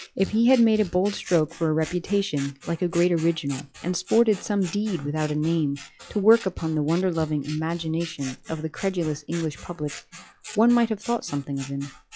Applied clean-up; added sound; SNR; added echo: classical method log-MMSE.